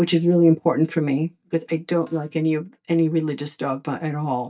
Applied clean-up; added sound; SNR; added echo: neural mask model DeepFilterNet 3.